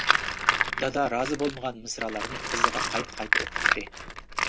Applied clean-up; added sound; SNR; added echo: none; Tools; -4 dB; none.